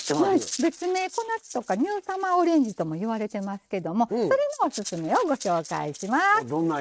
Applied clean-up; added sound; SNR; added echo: neural mask model RNNoise.